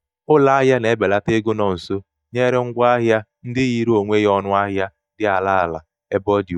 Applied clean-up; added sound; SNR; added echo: neural mask model DeepFilterNet 3.